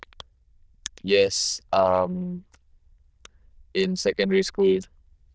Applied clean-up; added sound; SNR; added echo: neural diffusion model UNIVERSE++.